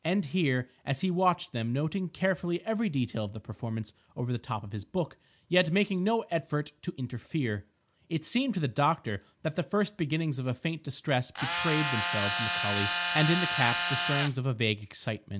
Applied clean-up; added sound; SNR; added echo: none; Tools; 0 dB; none.